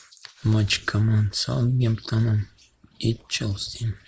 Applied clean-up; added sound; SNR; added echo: neural mask model Resemble Enhance denoiser.